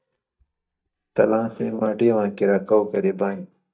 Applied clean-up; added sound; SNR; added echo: neural mask model DeepFilterNet 3.